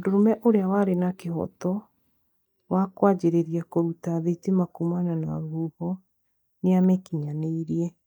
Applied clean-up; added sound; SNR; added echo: neural mask model DeepFilterNet 3.